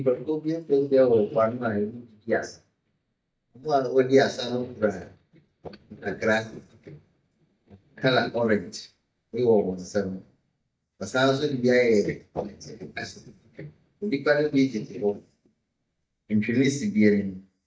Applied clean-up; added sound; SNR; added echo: neural mask model DeepFilterNet 3.